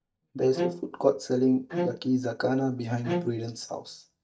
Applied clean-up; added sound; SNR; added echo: neural mask model DeepFilterNet 3.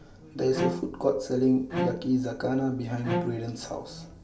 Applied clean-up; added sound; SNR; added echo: none; Bowed string instrument; 6 dB; reverberation time 0.3 s.